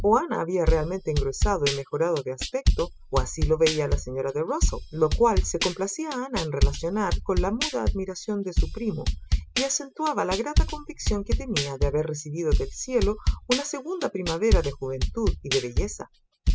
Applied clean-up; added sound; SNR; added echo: classical method spectral subtraction.